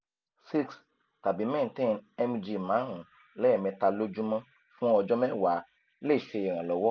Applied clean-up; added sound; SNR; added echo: none; none; none; none.